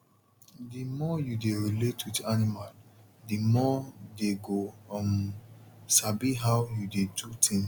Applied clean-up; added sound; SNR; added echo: none; none; none; none.